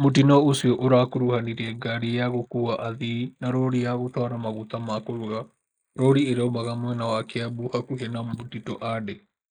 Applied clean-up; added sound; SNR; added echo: neural mask model Resemble Enhance denoiser.